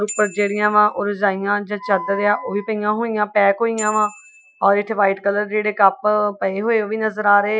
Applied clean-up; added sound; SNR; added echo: classical method Wiener filter.